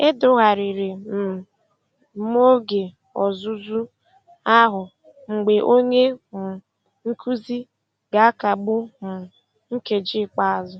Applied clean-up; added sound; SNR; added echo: none; none; none; none.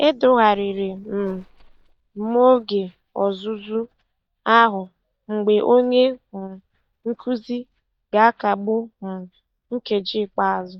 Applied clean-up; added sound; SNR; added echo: neural mask model DeepFilterNet 3.